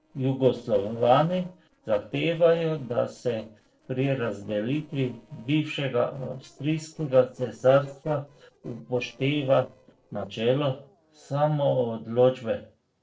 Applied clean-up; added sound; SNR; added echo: neural separator model SepFormer DNS4.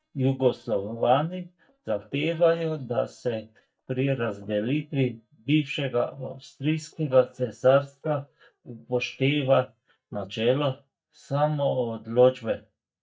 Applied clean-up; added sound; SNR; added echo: neural mask model DeepFilterNet 3.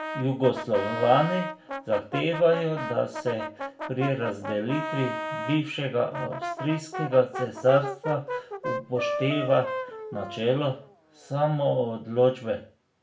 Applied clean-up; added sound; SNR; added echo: none; Brass instrument; 8 dB; reverberation time 0.3 s.